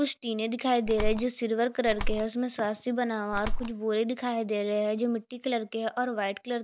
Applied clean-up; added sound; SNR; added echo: none; Bird; -1 dB; none.